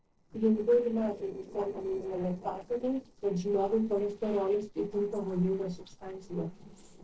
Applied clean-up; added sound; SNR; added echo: neural separator model SepFormer DNS4.